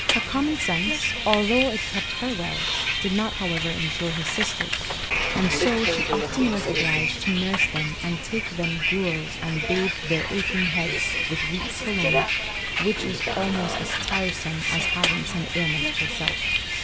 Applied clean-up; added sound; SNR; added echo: none; Bus; -2 dB; none.